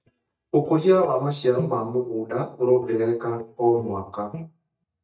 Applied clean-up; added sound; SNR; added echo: neural mask model DeepFilterNet 3.